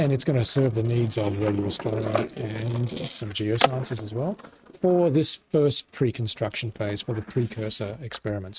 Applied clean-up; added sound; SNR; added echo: neural mask model RNNoise.